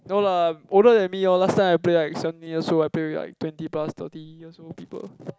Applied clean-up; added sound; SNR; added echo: none; none; none; none.